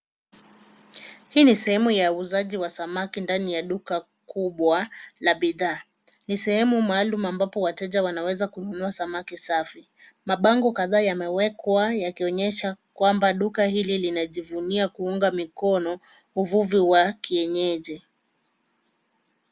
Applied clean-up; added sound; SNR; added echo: none; none; none; none.